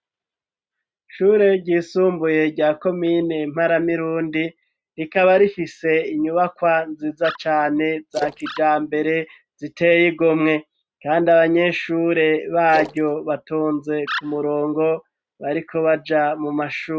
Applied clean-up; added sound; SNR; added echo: neural mask model RNNoise.